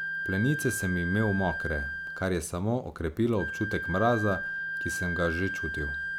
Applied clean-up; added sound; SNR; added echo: none; Wind instrument, woodwind instrument; 5 dB; none.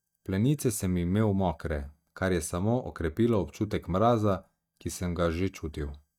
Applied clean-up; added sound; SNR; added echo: neural mask model DeepFilterNet 3.